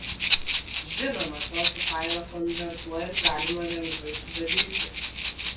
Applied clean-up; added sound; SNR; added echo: none; Rattle (instrument); -4 dB; reverberation time 0.3 s.